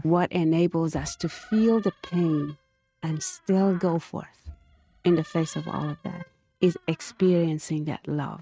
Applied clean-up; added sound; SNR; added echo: neural mask model RNNoise.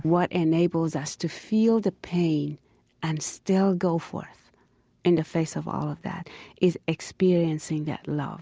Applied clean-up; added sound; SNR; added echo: none; none; none; none.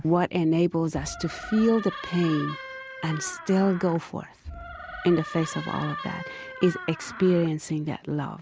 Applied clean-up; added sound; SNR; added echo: none; Door; 12 dB; none.